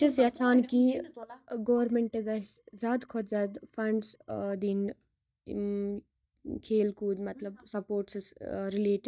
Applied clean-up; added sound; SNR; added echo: neural mask model DeepFilterNet 3.